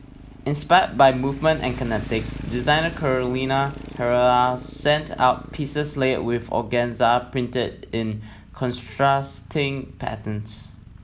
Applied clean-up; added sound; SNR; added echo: none; Motorcycle; 15 dB; none.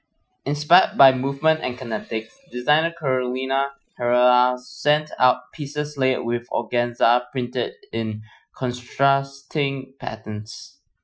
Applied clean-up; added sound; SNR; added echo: classical method Wiener filter.